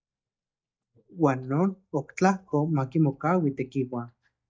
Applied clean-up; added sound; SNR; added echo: neural mask model DeepFilterNet 3.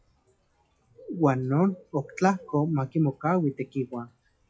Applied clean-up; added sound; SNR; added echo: classical method WPE with log-MMSE.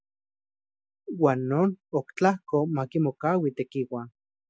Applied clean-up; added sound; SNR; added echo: none; none; none; none.